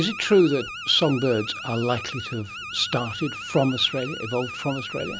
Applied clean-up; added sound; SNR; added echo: none; Alarm; 11 dB; none.